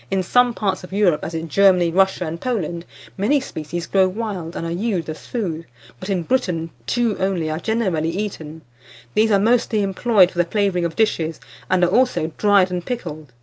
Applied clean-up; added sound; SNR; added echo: none; none; none; none.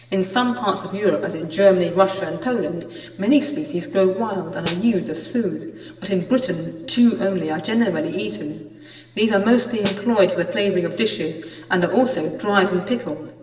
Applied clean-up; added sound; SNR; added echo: none; Snare drum; 11 dB; reverberation time 1.4 s.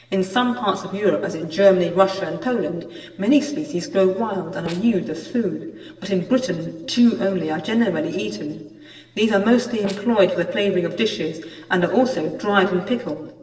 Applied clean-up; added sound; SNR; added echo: neural separator model SepFormer DNS4.